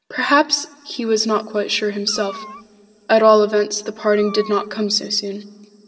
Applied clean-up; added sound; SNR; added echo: none; Meow; 20 dB; reverberation time 2.9 s.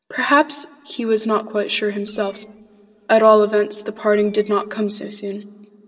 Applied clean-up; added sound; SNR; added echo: neural separator model SepFormer DNS4.